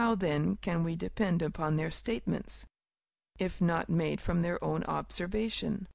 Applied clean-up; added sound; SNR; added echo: none; none; none; none.